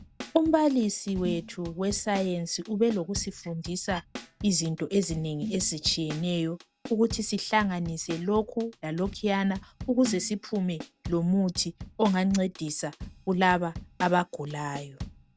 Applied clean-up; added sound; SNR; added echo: none; Drum kit + Snare drum; 14 dB; none.